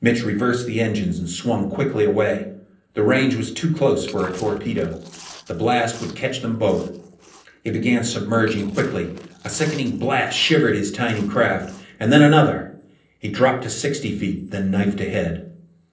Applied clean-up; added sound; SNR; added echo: neural separator model SepFormer DNS4.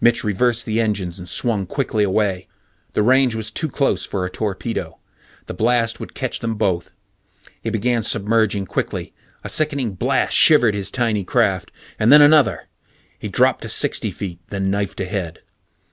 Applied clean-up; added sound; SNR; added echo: none; none; none; none.